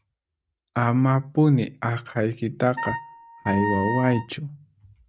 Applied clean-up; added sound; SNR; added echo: neural mask model RNNoise.